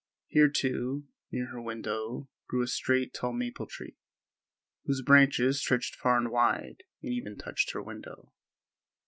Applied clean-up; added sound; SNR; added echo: none; none; none; none.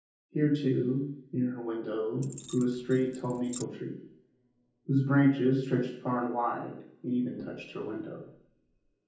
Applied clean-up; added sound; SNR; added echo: none; Keys jangling; 16 dB; reverberation time 0.7 s.